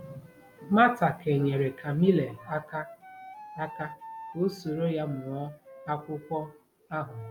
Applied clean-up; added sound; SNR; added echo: none; Wind instrument, woodwind instrument; 19 dB; none.